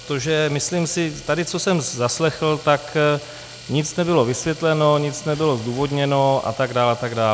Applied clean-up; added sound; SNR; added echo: none; Domestic sounds, home sounds; 19 dB; none.